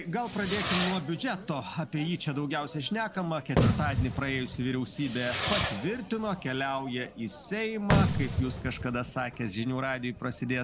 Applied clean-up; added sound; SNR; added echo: none; Fireworks; 2 dB; none.